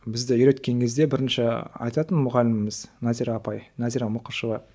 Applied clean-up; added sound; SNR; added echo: none; none; none; none.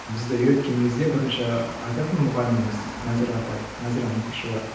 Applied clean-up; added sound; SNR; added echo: none; Water; 11 dB; reverberation time 0.9 s.